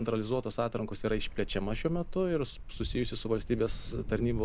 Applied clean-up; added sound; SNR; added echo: none; Ocean; 6 dB; none.